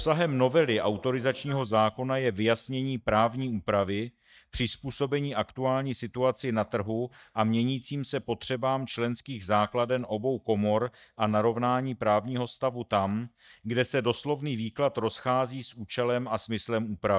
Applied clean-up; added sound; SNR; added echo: neural mask model DeepFilterNet 3.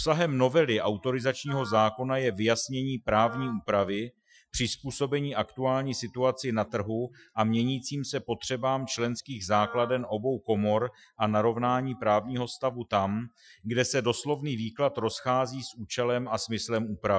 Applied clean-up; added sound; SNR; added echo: classical method Wiener filter.